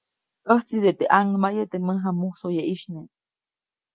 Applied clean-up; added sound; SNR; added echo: none; none; none; none.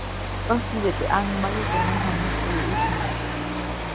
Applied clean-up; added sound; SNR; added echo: none; Rain + Bird; -3 dB; none.